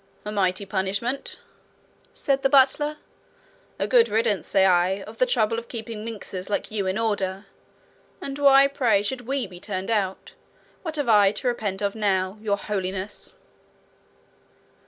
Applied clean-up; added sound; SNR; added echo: none; none; none; none.